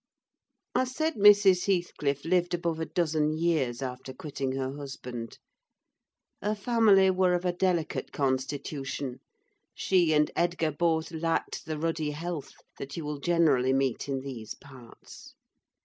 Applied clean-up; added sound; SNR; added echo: none; none; none; none.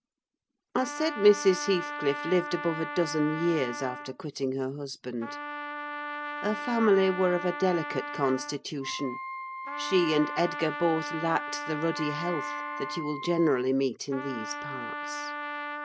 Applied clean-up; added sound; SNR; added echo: none; Wind instrument, woodwind instrument + Trumpet; 8 dB; none.